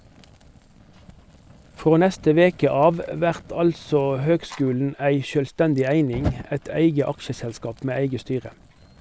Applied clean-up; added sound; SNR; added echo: none; Fire; 17 dB; none.